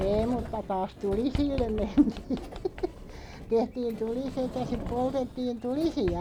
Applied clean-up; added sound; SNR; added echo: none; Sliding door; 8 dB; none.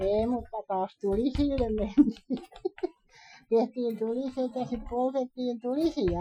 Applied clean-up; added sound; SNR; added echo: classical method Wiener filter.